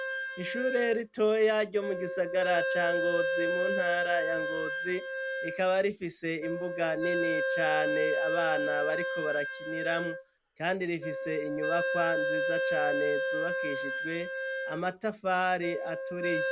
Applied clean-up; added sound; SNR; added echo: none; Wind instrument, woodwind instrument; 0 dB; none.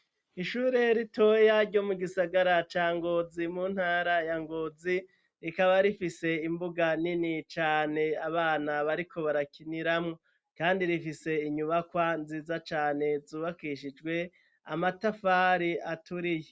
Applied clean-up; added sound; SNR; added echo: none; none; none; none.